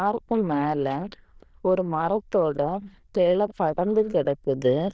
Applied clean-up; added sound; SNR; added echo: neural diffusion model UNIVERSE++.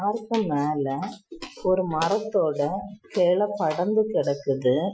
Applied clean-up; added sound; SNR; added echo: classical method Wiener filter.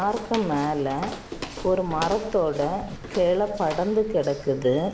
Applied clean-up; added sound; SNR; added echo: none; Walk, footsteps; 12 dB; none.